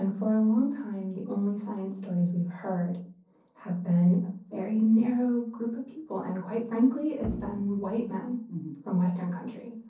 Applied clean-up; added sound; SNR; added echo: neural separator model SepFormer DNS4.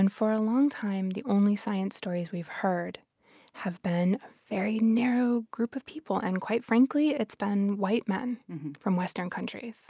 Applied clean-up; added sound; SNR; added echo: none; none; none; none.